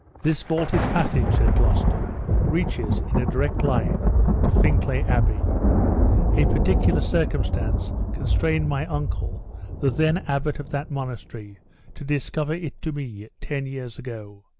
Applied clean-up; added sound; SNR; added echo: none; Thunder; -4 dB; none.